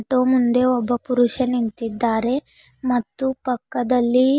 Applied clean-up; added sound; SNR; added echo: none; none; none; none.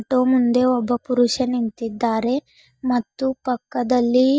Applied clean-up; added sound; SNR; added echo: neural mask model DeepFilterNet 3.